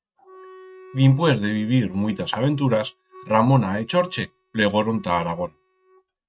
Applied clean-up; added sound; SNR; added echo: neural mask model RNNoise.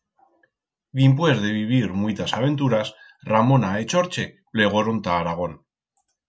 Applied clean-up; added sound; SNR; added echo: none; none; none; none.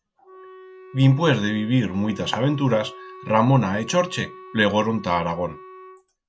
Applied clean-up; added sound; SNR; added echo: none; Wind instrument, woodwind instrument; 19 dB; none.